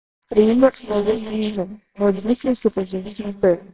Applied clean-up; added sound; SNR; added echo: neural separator model SepFormer WHAMR!.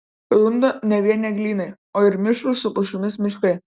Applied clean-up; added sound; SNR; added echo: none; none; none; none.